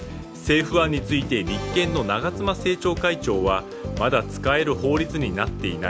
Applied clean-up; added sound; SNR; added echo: none; none; none; none.